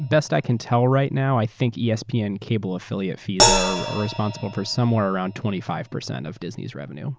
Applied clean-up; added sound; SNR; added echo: none; Crash cymbal; 5 dB; none.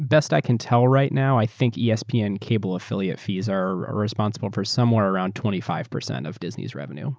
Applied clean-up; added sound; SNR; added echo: none; none; none; none.